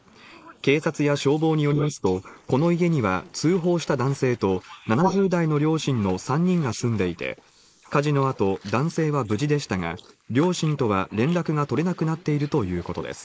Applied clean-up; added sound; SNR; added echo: neural mask model Resemble Enhance denoiser.